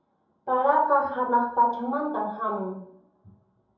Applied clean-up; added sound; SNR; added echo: none; none; none; reverberation time 2.7 s.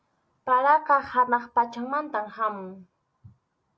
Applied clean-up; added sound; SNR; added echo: none; none; none; none.